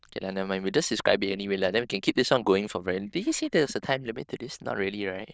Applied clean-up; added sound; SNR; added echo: neural diffusion model UNIVERSE++.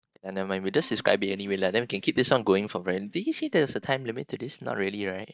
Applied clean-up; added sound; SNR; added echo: neural mask model DeepFilterNet 3.